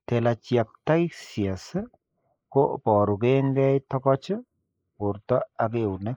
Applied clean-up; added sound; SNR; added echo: neural mask model Resemble Enhance denoiser.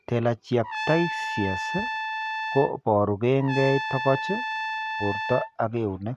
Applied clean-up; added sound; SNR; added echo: none; Trumpet; 5 dB; none.